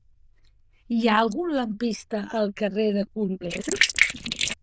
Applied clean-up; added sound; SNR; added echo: neural diffusion model UNIVERSE++.